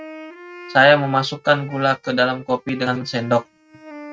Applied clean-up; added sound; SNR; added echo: neural mask model RNNoise.